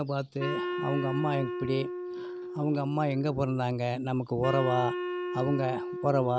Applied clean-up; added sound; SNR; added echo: none; Wind instrument, woodwind instrument; 6 dB; none.